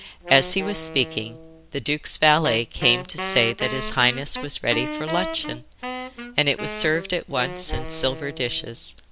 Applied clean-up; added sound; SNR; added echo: none; Wind instrument, woodwind instrument; 9 dB; none.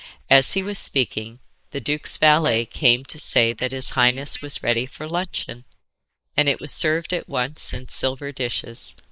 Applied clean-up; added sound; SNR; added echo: neural mask model Resemble Enhance denoiser.